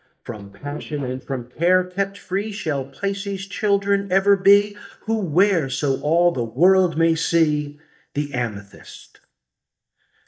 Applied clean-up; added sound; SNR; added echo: neural mask model DeepFilterNet 3.